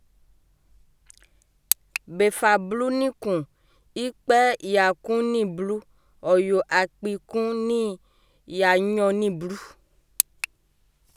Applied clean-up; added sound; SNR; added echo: none; none; none; none.